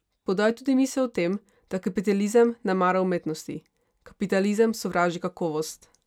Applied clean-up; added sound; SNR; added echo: none; none; none; none.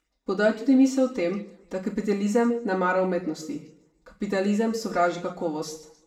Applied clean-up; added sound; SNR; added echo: none; none; none; reverberation time 0.6 s.